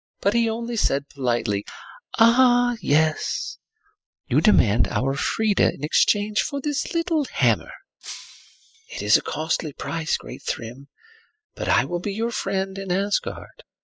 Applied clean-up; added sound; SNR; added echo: classical method spectral subtraction.